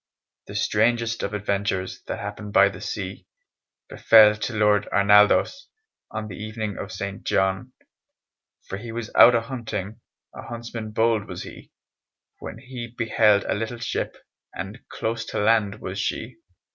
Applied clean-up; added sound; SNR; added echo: none; none; none; none.